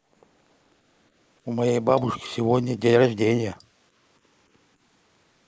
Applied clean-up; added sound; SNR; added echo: neural mask model Resemble Enhance denoiser.